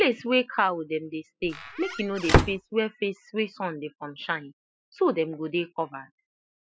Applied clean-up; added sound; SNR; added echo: classical method spectral subtraction.